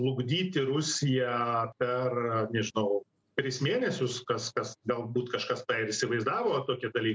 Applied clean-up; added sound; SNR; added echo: none; none; none; none.